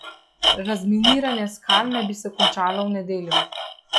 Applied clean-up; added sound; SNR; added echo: classical method log-MMSE.